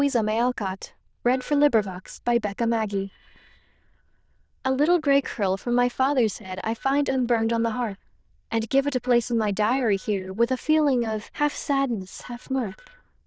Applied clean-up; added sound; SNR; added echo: neural diffusion model UNIVERSE++.